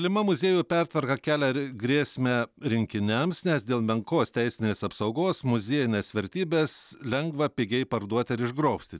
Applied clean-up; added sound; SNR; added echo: none; none; none; none.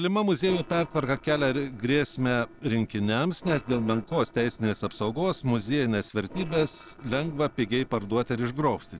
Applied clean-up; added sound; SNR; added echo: neural separator model SepFormer DNS4.